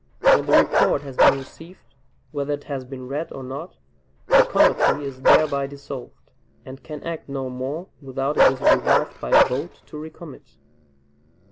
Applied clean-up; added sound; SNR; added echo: none; Bark; -4 dB; none.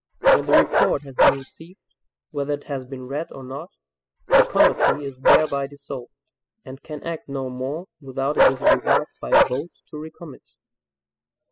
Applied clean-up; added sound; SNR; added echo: classical method spectral subtraction.